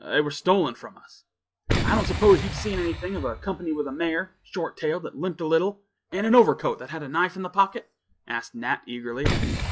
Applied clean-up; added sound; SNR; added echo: classical method log-MMSE.